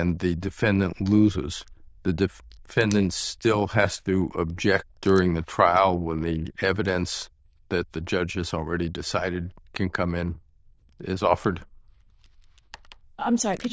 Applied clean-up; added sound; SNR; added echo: neural diffusion model UNIVERSE++.